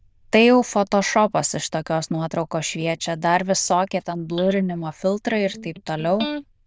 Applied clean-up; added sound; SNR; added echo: neural diffusion model UNIVERSE++.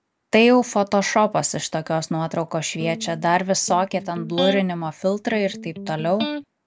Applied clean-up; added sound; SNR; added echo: none; Electric guitar; 11 dB; none.